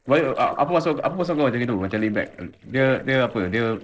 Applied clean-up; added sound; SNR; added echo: neural separator model SepFormer DNS4.